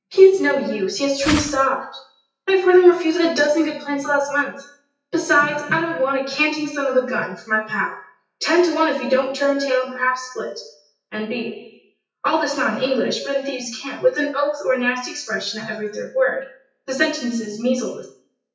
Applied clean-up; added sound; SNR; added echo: classical method WPE with log-MMSE.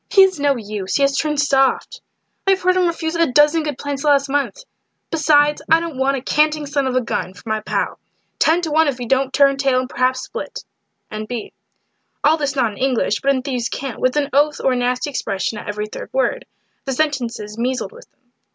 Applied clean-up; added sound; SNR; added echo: none; none; none; none.